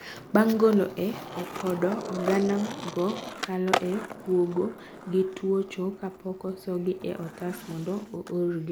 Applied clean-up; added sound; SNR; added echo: none; Skateboard; 10 dB; none.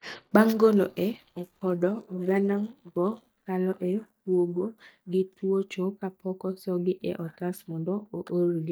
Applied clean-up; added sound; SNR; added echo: neural mask model DeepFilterNet 3.